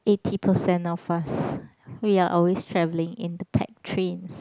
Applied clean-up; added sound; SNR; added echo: none; none; none; none.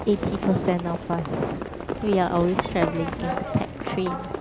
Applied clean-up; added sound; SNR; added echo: none; Livestock, farm animals, working animals; 5 dB; none.